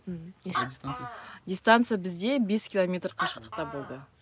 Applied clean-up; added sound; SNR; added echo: none; Animal; 10 dB; none.